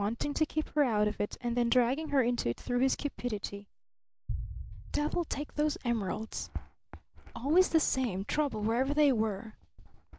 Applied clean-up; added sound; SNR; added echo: none; Boom; 11 dB; none.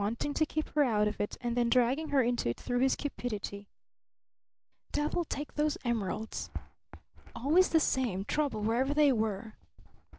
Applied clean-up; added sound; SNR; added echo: none; none; none; none.